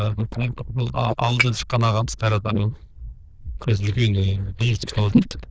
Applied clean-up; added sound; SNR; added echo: neural diffusion model UNIVERSE++.